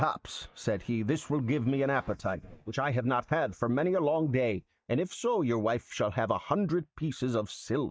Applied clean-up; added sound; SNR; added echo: neural mask model DeepFilterNet 3.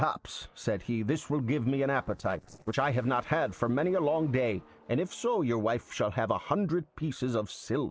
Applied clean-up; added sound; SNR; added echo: neural separator model SepFormer DNS4.